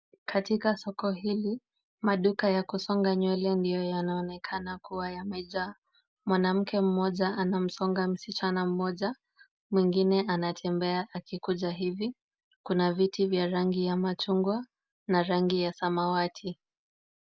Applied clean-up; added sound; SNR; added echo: none; none; none; none.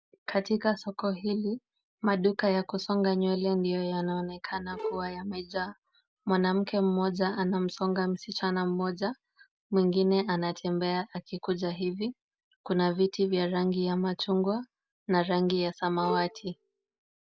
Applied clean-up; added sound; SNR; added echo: none; Bowed string instrument; 11 dB; none.